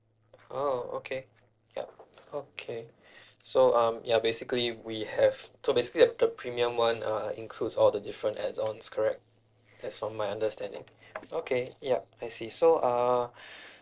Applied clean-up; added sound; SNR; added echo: neural separator model SepFormer DNS4.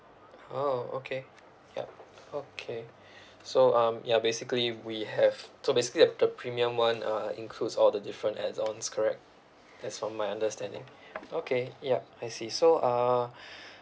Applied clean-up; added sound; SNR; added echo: none; none; none; none.